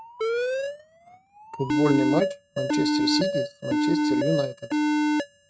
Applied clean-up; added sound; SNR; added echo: neural mask model RNNoise.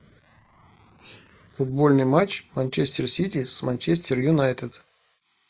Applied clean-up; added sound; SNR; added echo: neural mask model Resemble Enhance denoiser.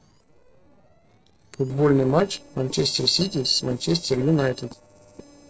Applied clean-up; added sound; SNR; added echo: neural separator model SepFormer DNS4.